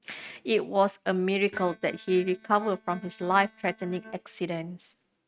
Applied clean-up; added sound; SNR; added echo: neural mask model RNNoise.